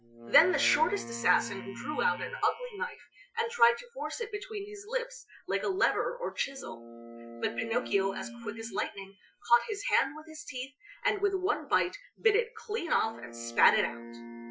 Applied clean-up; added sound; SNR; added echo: classical method Wiener filter.